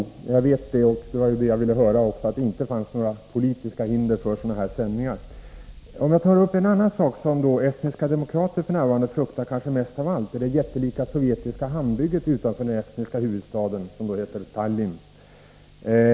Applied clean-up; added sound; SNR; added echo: none; Boom; 20 dB; none.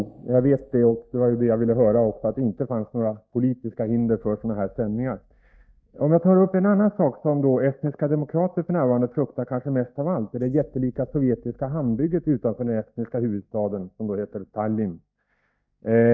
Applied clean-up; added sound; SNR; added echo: neural mask model DeepFilterNet 3.